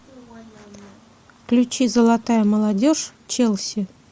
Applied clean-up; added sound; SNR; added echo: none; none; none; none.